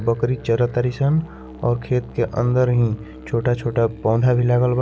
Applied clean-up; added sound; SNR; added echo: none; Musical instrument; 18 dB; none.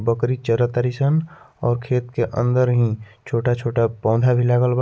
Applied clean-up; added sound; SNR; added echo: none; none; none; none.